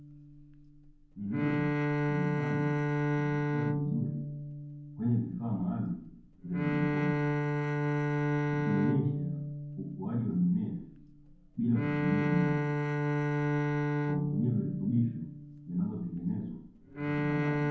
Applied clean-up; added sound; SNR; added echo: none; Bowed string instrument; -2 dB; reverberation time 0.9 s.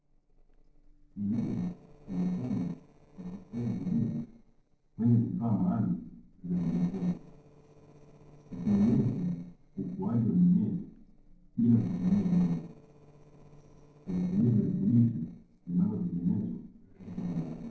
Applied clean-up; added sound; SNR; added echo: neural separator model SepFormer DNS4.